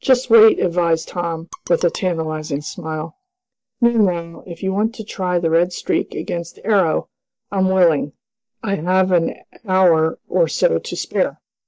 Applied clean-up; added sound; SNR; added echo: neural mask model DeepFilterNet 3.